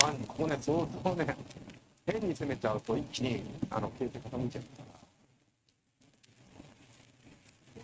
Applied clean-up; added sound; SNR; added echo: neural mask model RNNoise.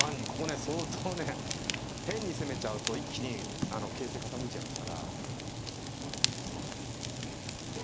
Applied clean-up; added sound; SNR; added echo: none; Fire; -4 dB; none.